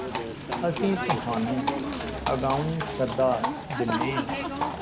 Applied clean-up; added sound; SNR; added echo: none; Livestock, farm animals, working animals; 1 dB; none.